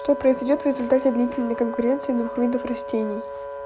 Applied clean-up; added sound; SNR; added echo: none; Wind instrument, woodwind instrument; 10 dB; none.